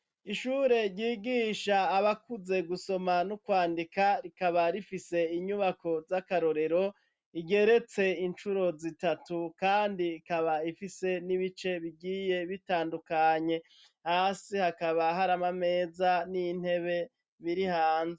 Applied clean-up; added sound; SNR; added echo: none; none; none; none.